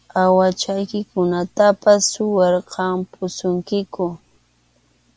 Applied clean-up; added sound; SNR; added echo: none; none; none; none.